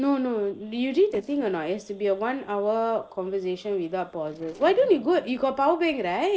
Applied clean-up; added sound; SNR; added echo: neural separator model SepFormer DNS4.